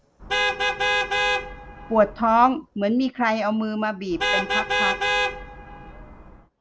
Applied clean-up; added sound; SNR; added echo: none; Vehicle horn, car horn, honking; 0 dB; none.